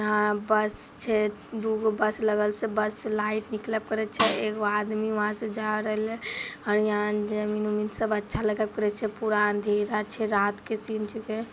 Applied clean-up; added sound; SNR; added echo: none; Snare drum; 3 dB; none.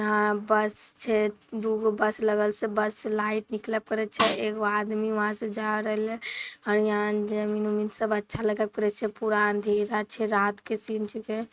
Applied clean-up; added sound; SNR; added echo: neural mask model RNNoise.